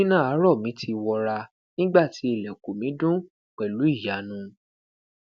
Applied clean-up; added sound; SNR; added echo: none; none; none; none.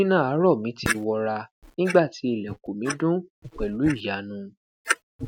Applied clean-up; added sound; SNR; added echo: neural mask model RNNoise.